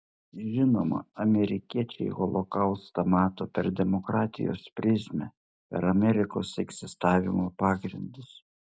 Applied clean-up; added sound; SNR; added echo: none; none; none; none.